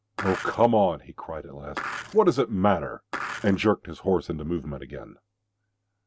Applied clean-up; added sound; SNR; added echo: none; Skateboard; 9 dB; none.